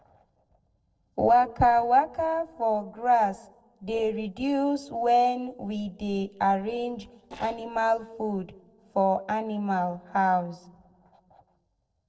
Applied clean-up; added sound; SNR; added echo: neural separator model SepFormer DNS4.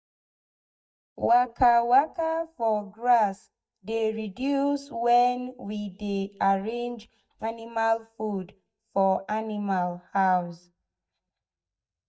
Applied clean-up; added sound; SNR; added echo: neural mask model DeepFilterNet 3.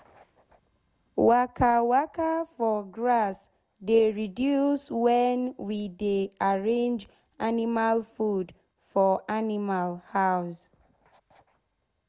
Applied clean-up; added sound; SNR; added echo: none; none; none; none.